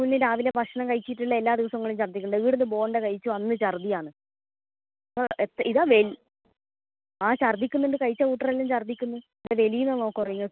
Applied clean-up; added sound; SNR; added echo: none; none; none; none.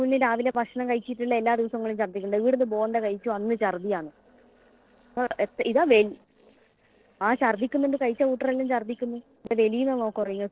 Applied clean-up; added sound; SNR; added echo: neural separator model SepFormer DNS4.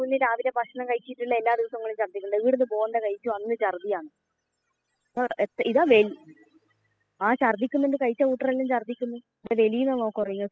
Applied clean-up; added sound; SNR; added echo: classical method spectral subtraction.